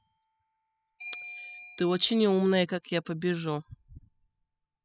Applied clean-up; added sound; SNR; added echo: classical method spectral subtraction.